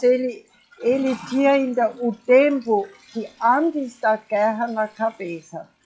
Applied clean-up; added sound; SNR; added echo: classical method log-MMSE.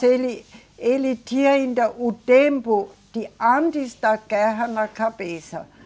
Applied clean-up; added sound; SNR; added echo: none; none; none; none.